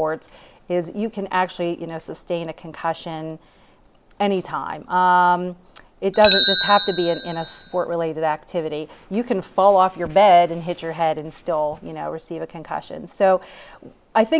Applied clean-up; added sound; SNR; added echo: none; Bicycle; 11 dB; none.